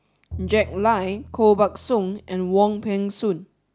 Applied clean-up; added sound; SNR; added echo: none; Bowed string instrument; 17 dB; none.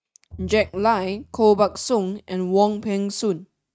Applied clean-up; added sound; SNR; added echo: neural mask model RNNoise.